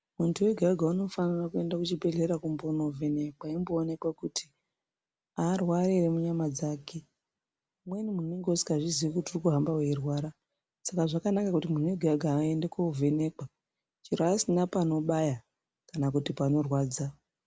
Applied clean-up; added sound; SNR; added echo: none; none; none; none.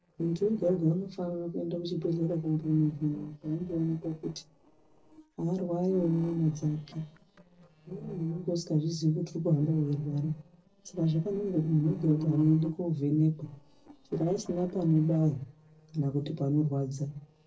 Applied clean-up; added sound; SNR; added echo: neural separator model SepFormer DNS4.